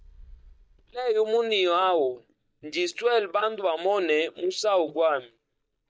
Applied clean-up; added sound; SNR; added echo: neural mask model DeepFilterNet 3.